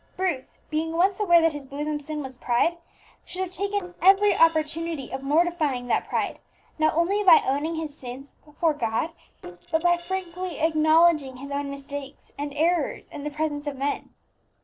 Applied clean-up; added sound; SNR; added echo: neural separator model SepFormer DNS4.